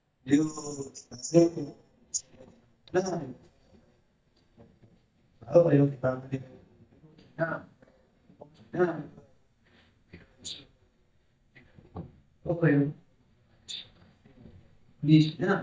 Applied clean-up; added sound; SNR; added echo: neural mask model DeepFilterNet 3.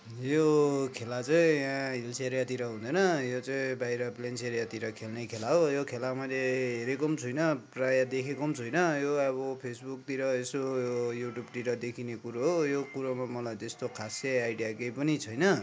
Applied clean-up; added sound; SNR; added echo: none; none; none; none.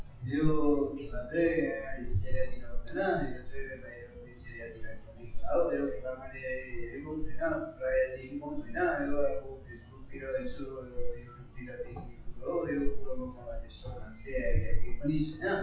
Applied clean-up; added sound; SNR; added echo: classical method WPE with log-MMSE.